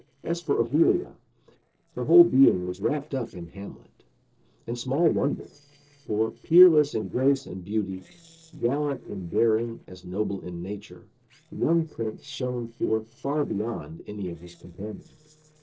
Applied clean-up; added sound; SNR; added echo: neural separator model SepFormer DNS4.